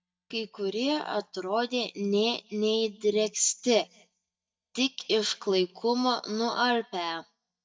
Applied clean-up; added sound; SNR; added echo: neural mask model DeepFilterNet 3.